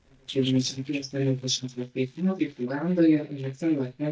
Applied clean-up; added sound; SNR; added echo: neural mask model DeepFilterNet 3.